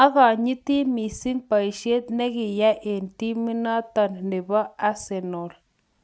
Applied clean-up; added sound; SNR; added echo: none; none; none; none.